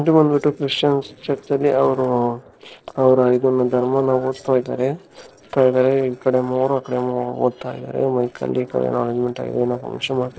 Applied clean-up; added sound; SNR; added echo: neural separator model SepFormer DNS4.